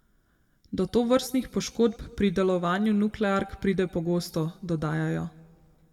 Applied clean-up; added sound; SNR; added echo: none; none; none; reverberation time 0.9 s.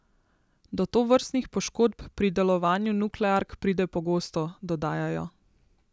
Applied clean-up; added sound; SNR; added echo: none; none; none; none.